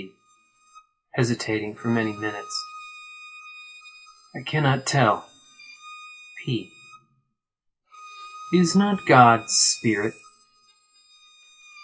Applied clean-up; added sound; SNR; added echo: classical method WPE with log-MMSE.